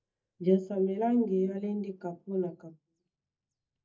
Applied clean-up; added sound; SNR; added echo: neural mask model DeepFilterNet 3.